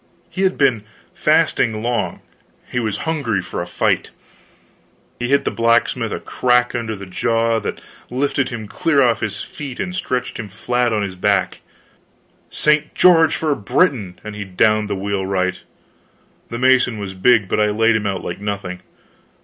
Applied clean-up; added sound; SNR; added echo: none; none; none; none.